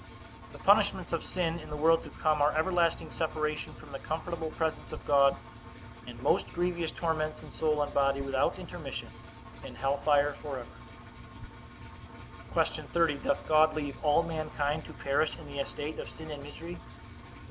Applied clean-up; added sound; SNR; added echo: none; Engine; 16 dB; none.